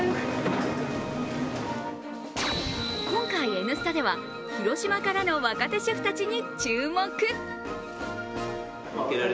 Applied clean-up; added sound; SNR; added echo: none; none; none; none.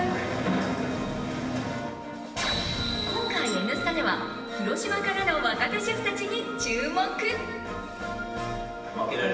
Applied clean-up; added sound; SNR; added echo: none; Tambourine; 16 dB; reverberation time 1.2 s.